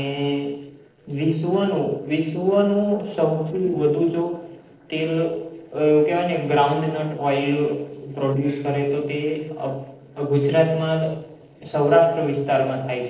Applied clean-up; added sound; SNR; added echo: neural separator model SepFormer DNS4.